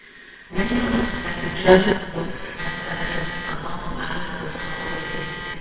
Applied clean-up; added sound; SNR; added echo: neural separator model SepFormer WHAMR!.